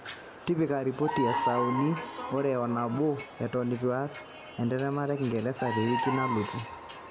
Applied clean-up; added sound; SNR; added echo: none; Bird vocalization, bird call, bird song; 7 dB; none.